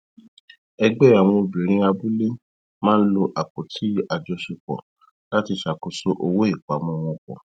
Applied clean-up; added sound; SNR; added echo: none; none; none; none.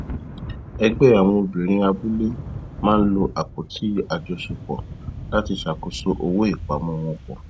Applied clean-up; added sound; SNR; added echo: none; Thunder / Rain; 12 dB; none.